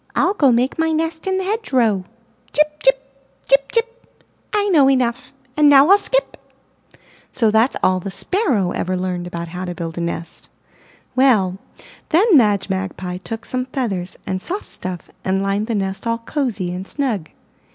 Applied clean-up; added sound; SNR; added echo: none; none; none; none.